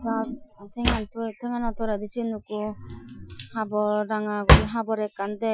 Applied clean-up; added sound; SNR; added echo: classical method Wiener filter.